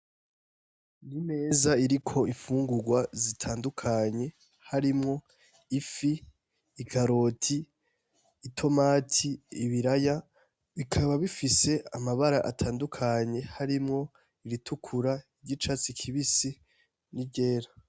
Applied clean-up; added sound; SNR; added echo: none; none; none; none.